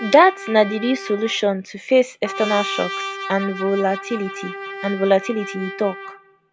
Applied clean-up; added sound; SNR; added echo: none; Trumpet; 11 dB; none.